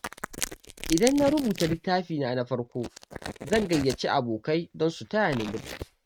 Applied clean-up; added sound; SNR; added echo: neural mask model RNNoise.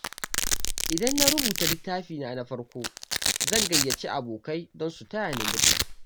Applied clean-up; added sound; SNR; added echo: none; Domestic sounds, home sounds; -4 dB; none.